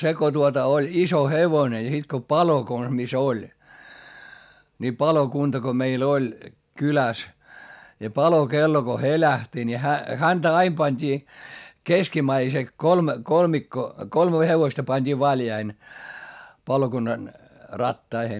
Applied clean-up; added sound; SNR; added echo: none; none; none; none.